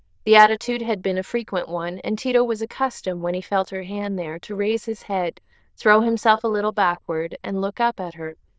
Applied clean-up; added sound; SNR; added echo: neural diffusion model UNIVERSE++.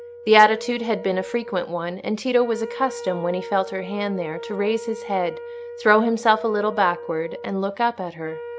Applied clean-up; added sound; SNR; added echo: none; Wind instrument, woodwind instrument; 13 dB; none.